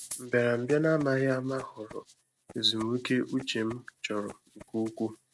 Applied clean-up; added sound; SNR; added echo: neural mask model RNNoise.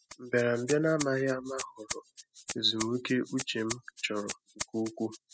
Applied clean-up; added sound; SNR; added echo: classical method spectral subtraction.